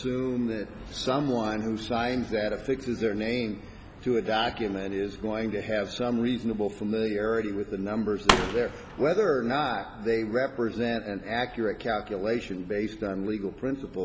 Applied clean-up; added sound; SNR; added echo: none; Fireworks; 0 dB; none.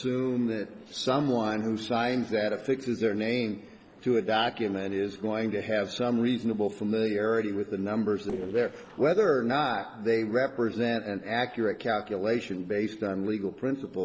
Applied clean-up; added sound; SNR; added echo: neural separator model SepFormer DNS4.